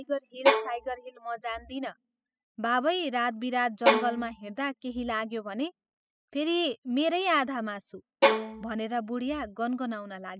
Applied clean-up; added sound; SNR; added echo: classical method spectral subtraction.